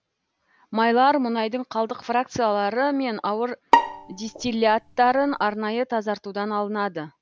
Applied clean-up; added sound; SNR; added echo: none; Bowed string instrument; 2 dB; none.